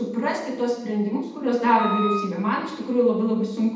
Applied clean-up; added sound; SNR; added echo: none; Wind instrument, woodwind instrument; 6 dB; reverberation time 0.8 s.